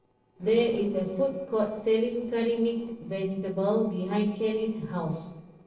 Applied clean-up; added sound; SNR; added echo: neural separator model SepFormer DNS4.